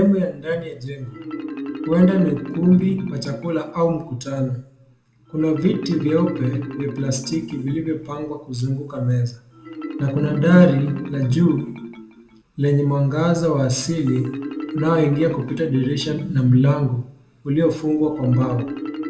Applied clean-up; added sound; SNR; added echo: none; Marimba, xylophone; 12 dB; reverberation time 0.4 s.